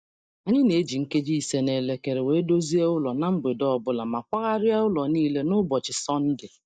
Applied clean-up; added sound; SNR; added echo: neural mask model DeepFilterNet 3.